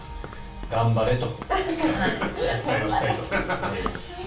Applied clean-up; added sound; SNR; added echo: none; Run; 15 dB; reverberation time 0.3 s.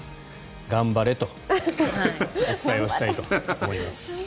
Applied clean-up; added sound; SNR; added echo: none; none; none; none.